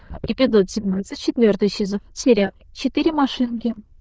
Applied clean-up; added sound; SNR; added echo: neural diffusion model UNIVERSE++.